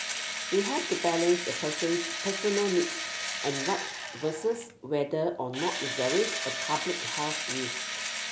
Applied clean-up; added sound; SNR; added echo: none; Engine / Drill; 3 dB; none.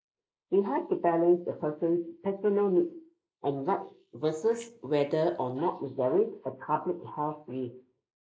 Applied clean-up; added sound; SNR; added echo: neural mask model Resemble Enhance denoiser.